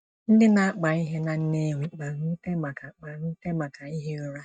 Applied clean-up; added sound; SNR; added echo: neural mask model DeepFilterNet 3.